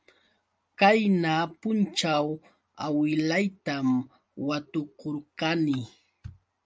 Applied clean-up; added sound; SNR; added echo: none; none; none; none.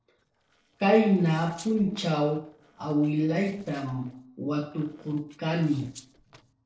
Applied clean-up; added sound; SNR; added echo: neural separator model SepFormer DNS4.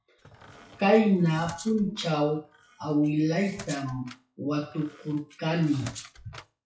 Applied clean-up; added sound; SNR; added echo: classical method WPE with log-MMSE.